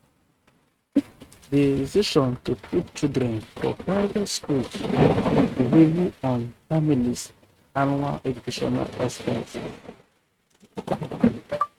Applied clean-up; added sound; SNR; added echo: neural mask model RNNoise.